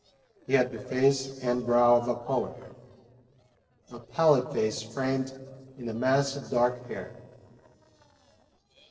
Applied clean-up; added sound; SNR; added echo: neural separator model SepFormer DNS4.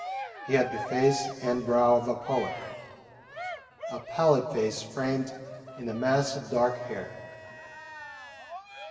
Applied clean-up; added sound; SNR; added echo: none; Cheering; 11 dB; reverberation time 2.5 s.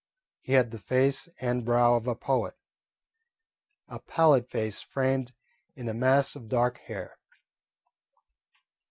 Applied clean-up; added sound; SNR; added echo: none; none; none; none.